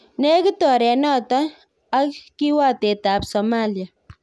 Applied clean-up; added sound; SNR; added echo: none; none; none; none.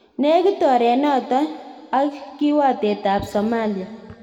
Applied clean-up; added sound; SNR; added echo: none; none; none; reverberation time 2.1 s.